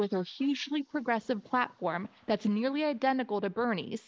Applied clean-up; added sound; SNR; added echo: neural mask model Resemble Enhance denoiser.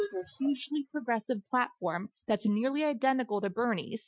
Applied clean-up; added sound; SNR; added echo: classical method Wiener filter.